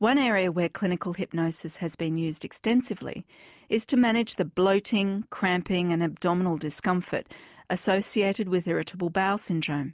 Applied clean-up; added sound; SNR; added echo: none; none; none; none.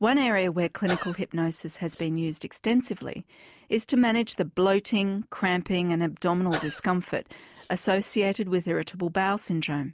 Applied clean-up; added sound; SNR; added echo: none; Sneeze / Cough; 14 dB; none.